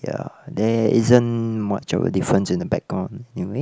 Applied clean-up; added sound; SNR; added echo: none; none; none; none.